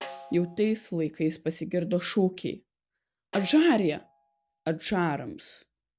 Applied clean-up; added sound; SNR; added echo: none; Snare drum; 20 dB; none.